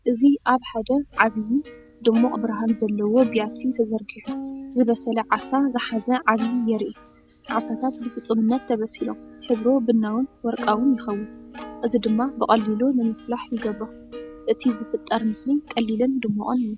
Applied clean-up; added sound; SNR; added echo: none; Plucked string instrument; 15 dB; none.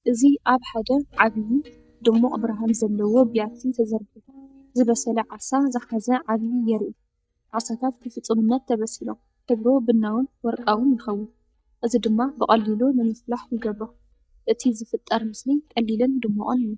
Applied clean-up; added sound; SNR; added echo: neural mask model DeepFilterNet 3.